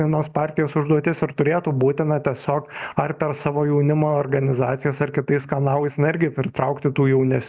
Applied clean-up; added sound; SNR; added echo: none; none; none; none.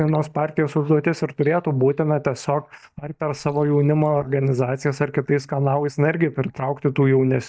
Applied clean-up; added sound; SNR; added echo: neural mask model DeepFilterNet 3.